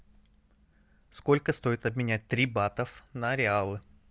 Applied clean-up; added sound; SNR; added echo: none; none; none; none.